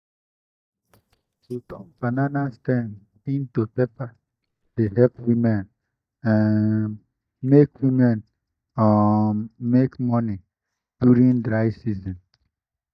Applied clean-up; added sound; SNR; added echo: neural mask model DeepFilterNet 3.